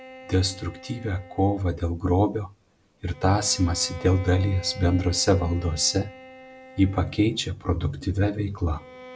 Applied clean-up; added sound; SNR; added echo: none; Bowed string instrument; 19 dB; none.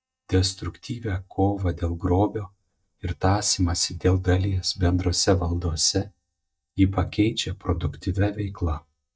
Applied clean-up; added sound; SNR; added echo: neural mask model DeepFilterNet 3.